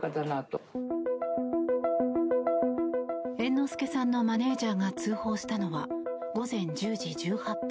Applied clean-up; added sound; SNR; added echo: none; none; none; none.